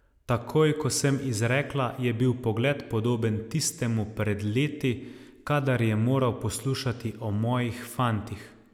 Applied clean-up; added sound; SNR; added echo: none; none; none; none.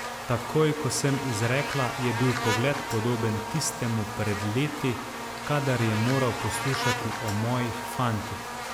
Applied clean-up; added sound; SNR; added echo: none; Buzz; 5 dB; none.